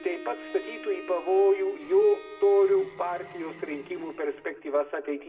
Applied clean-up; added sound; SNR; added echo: none; Bowed string instrument; 19 dB; reverberation time 1.1 s.